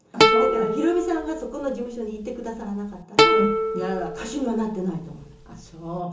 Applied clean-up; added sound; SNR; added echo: none; Plucked string instrument; -4 dB; reverberation time 0.8 s.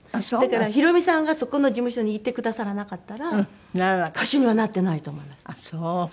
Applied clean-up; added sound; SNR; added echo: none; none; none; none.